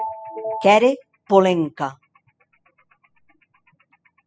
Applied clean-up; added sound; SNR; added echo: classical method spectral subtraction.